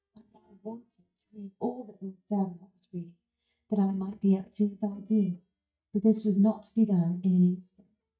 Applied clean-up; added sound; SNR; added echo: neural mask model DeepFilterNet 3.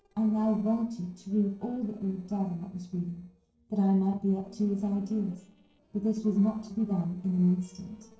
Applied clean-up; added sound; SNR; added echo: neural separator model SepFormer DNS4.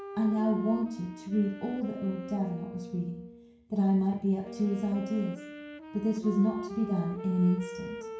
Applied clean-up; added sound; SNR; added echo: none; Wind instrument, woodwind instrument; 11 dB; reverberation time 0.6 s.